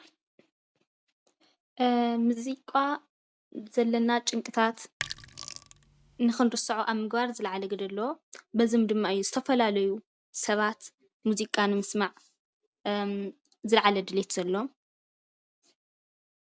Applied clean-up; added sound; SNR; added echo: none; Sink (filling or washing); 12 dB; none.